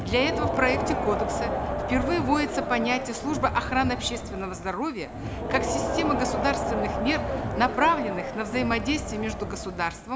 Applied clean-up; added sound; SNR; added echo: none; Crowd; 2 dB; none.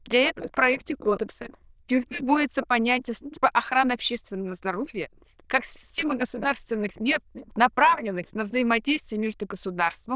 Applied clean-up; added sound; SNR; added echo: neural diffusion model UNIVERSE++.